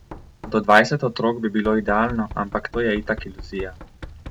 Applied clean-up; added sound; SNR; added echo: none; Knock; 16 dB; none.